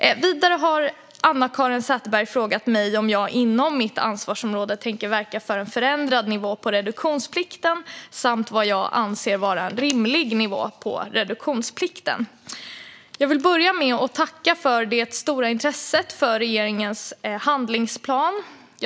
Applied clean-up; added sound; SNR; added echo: none; none; none; none.